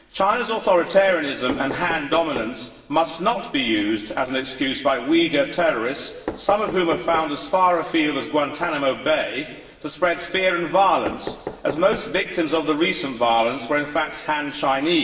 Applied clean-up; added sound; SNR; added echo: none; Knock; 17 dB; reverberation time 1.2 s.